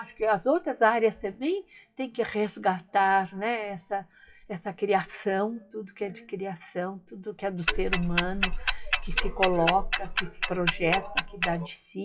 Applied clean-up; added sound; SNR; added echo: classical method WPE with log-MMSE.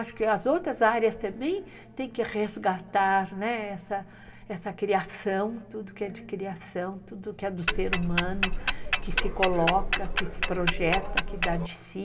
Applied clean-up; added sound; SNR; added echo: none; Tick-tock; -2 dB; reverberation time 2.3 s.